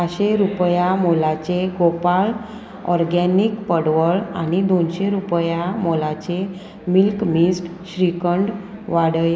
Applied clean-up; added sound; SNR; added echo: none; none; none; none.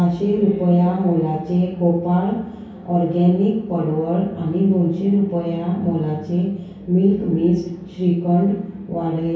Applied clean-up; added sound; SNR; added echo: none; none; none; reverberation time 0.6 s.